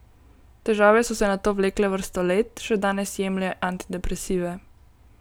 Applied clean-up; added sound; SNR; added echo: none; none; none; none.